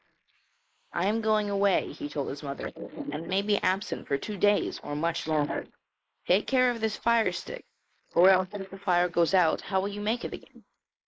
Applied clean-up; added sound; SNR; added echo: neural mask model Resemble Enhance denoiser.